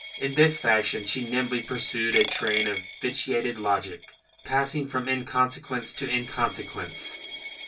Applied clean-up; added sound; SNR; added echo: none; Coin (dropping); 9 dB; reverberation time 0.2 s.